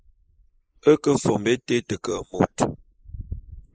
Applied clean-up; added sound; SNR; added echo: neural mask model Resemble Enhance denoiser.